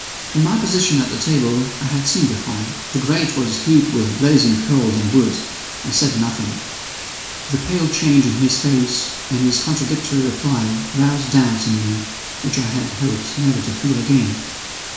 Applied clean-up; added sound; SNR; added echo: none; Water; 11 dB; reverberation time 0.7 s.